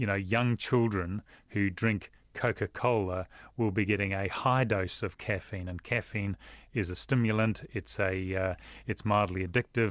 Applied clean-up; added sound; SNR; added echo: none; none; none; none.